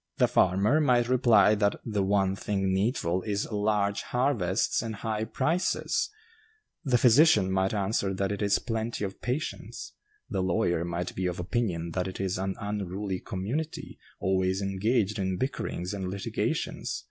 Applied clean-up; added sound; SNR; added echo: none; none; none; none.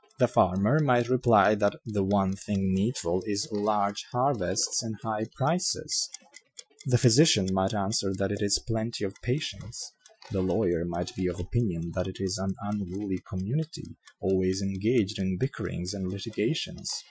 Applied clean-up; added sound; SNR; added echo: classical method Wiener filter.